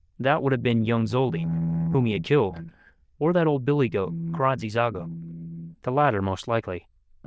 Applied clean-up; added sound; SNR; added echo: neural diffusion model UNIVERSE++.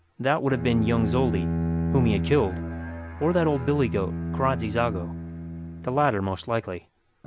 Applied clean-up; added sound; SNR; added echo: none; Bowed string instrument; 4 dB; none.